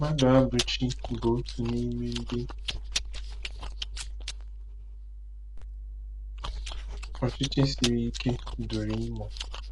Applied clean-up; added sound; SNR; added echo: none; Chewing, mastication; 5 dB; none.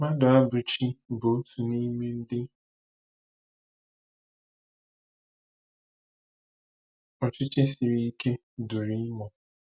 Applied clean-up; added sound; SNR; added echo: none; none; none; none.